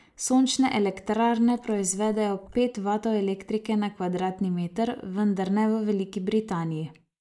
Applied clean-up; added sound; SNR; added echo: neural mask model Resemble Enhance denoiser.